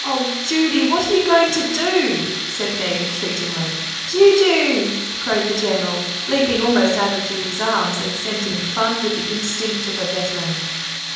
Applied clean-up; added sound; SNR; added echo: none; Tools; 5 dB; reverberation time 1.0 s.